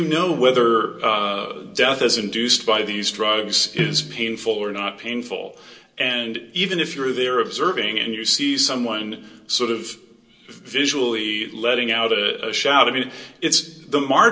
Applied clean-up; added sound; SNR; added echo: none; Snare drum; 12 dB; reverberation time 0.2 s.